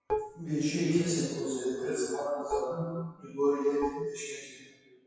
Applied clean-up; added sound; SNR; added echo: classical method WPE with log-MMSE.